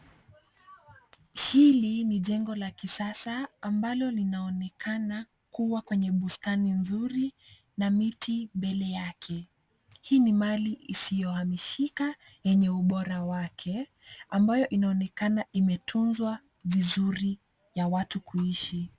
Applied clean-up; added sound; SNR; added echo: none; none; none; none.